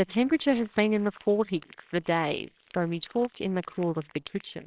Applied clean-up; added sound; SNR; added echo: neural separator model SepFormer WHAMR!.